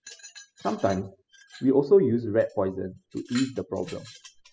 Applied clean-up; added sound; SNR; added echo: classical method spectral subtraction.